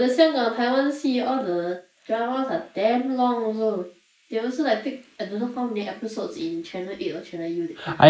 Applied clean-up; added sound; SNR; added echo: neural mask model Resemble Enhance denoiser.